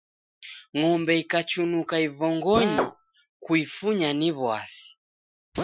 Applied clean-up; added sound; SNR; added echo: classical method Wiener filter.